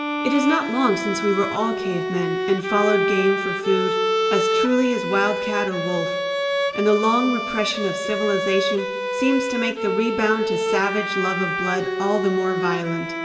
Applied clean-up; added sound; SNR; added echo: none; Bowed string instrument; 1 dB; reverberation time 1.6 s.